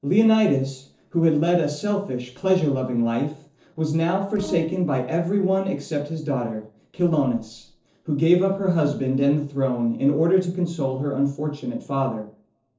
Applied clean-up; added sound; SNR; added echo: neural separator model SepFormer DNS4.